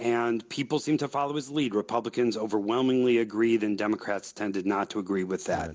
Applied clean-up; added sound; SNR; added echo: none; none; none; none.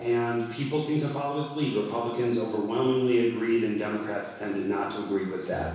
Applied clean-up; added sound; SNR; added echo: none; none; none; reverberation time 1.1 s.